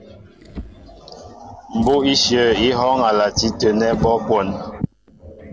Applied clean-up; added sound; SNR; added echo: none; Drawer open or close; 16 dB; none.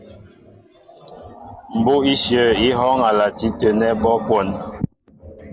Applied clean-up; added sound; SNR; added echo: none; none; none; none.